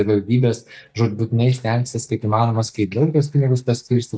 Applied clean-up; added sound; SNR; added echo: neural mask model DeepFilterNet 3.